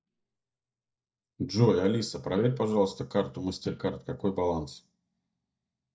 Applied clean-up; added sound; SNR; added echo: neural mask model DeepFilterNet 3.